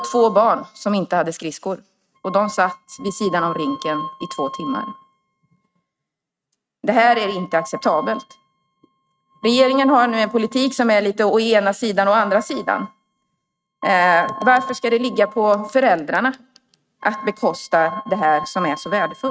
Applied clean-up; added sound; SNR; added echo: neural mask model RNNoise.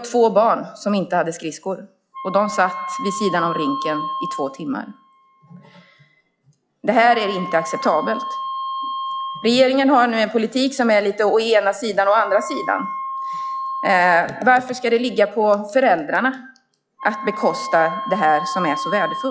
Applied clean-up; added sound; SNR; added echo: classical method log-MMSE.